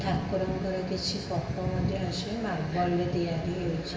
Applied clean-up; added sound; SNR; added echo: none; none; none; reverberation time 1.3 s.